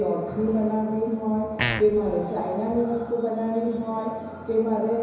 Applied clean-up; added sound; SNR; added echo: none; Fart; 5 dB; reverberation time 1.0 s.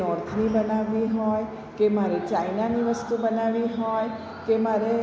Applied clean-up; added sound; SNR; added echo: none; none; none; none.